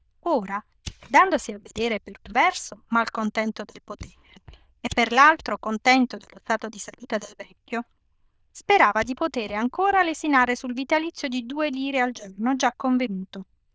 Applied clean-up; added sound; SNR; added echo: neural diffusion model UNIVERSE++.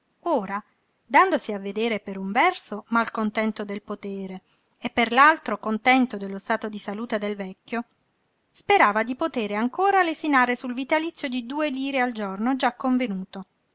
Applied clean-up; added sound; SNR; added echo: none; none; none; none.